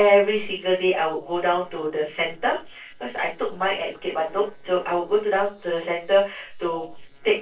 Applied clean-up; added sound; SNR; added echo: neural separator model SepFormer DNS4.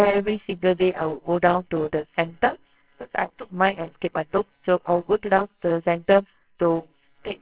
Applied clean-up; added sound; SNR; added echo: neural separator model SepFormer WHAMR!.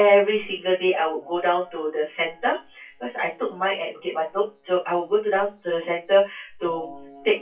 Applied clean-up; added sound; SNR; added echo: classical method WPE with log-MMSE.